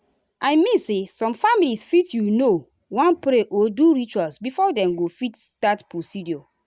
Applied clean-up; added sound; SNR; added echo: none; none; none; none.